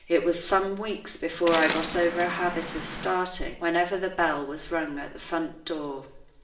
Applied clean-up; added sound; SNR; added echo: none; Waves, surf; 9 dB; reverberation time 0.6 s.